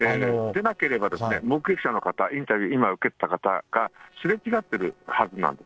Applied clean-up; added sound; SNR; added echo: neural separator model SepFormer DNS4.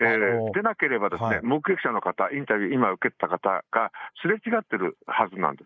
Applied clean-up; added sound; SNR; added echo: neural mask model Resemble Enhance denoiser.